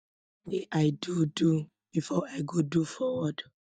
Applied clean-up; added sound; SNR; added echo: neural mask model DeepFilterNet 3.